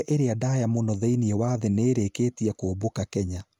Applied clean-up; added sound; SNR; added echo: none; none; none; none.